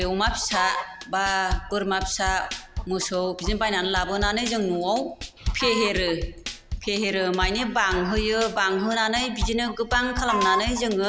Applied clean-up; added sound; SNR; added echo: none; Drum kit + Chicken, rooster; 7 dB; none.